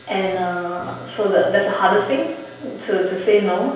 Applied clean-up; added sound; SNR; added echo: none; Whoosh, swoosh, swish; 19 dB; reverberation time 0.9 s.